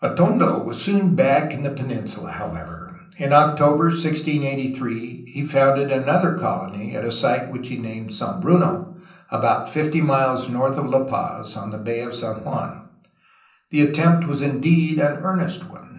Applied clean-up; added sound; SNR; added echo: none; none; none; reverberation time 0.6 s.